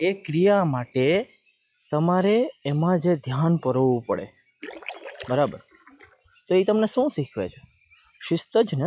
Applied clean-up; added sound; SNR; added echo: classical method log-MMSE.